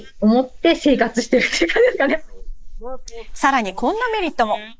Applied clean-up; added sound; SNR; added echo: neural mask model Resemble Enhance denoiser.